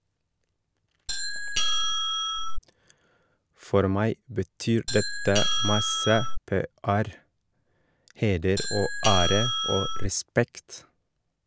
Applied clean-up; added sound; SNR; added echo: none; Doorbell; -3 dB; none.